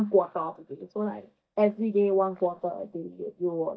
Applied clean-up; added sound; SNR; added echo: neural mask model DeepFilterNet 3.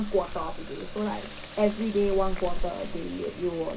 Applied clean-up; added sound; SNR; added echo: none; Water tap, faucet; 4 dB; reverberation time 0.2 s.